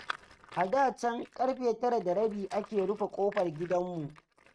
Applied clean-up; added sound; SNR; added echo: neural mask model RNNoise.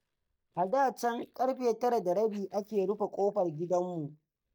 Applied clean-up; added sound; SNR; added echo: neural mask model DeepFilterNet 3.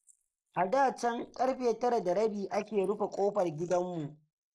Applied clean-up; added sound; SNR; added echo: neural mask model Resemble Enhance denoiser.